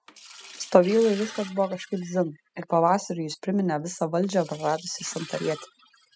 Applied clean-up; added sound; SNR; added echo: classical method spectral subtraction.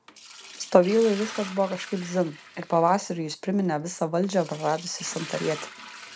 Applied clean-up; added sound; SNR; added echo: none; Liquid; 16 dB; none.